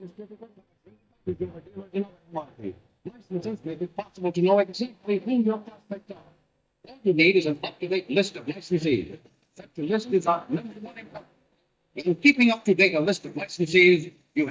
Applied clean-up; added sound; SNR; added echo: neural mask model DeepFilterNet 3.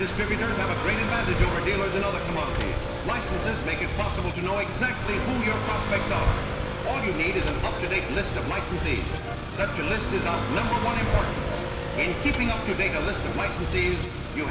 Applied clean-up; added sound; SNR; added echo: none; Motorcycle / Accelerating, revving, vroom; 0 dB; reverberation time 2.1 s.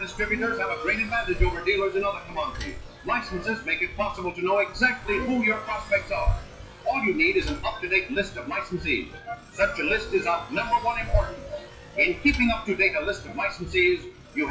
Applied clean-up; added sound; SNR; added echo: classical method WPE with log-MMSE.